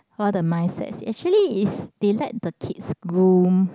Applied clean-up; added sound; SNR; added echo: none; none; none; none.